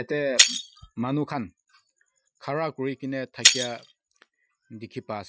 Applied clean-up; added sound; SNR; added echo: classical method Wiener filter.